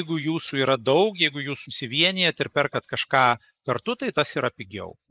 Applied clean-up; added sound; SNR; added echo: neural mask model Resemble Enhance denoiser.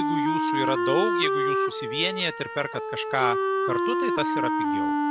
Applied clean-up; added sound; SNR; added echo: none; Wind instrument, woodwind instrument; -4 dB; none.